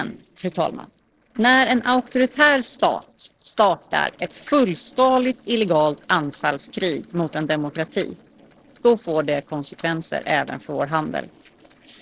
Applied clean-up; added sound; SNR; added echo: neural separator model SepFormer DNS4.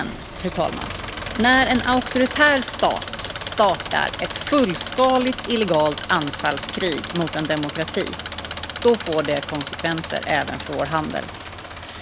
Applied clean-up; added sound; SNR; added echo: none; Engine; 8 dB; none.